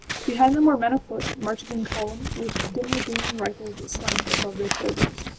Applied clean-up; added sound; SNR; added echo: none; Scissors; 4 dB; none.